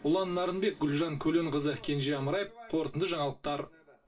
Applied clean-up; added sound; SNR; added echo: none; none; none; reverberation time 0.2 s.